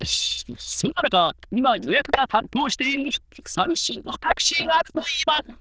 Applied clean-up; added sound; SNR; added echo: neural diffusion model UNIVERSE++.